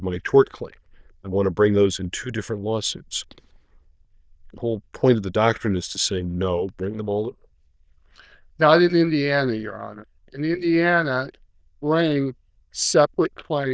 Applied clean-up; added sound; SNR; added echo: neural diffusion model UNIVERSE++.